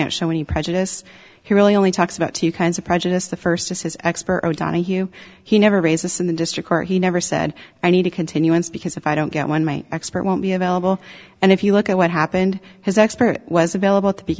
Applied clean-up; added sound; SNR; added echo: none; none; none; none.